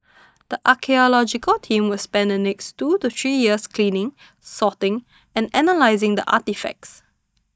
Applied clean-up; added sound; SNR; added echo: neural mask model DeepFilterNet 3.